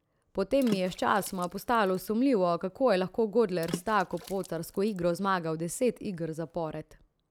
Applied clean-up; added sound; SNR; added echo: none; Water / Splash, splatter; 17 dB; none.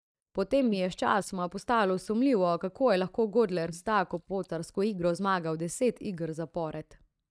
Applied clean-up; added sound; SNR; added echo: neural mask model DeepFilterNet 3.